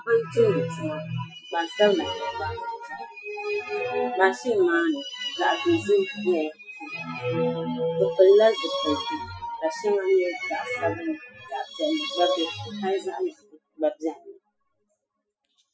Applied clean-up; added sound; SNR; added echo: classical method Wiener filter.